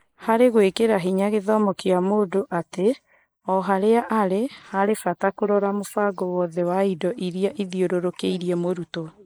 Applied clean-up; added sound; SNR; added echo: neural mask model Resemble Enhance denoiser.